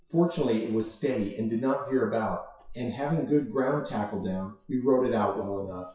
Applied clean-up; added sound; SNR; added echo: classical method WPE with log-MMSE.